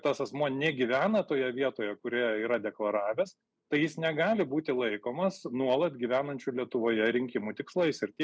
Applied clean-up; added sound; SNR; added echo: none; none; none; none.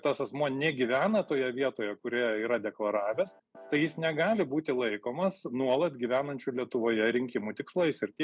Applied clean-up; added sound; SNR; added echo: none; Piano; 20 dB; none.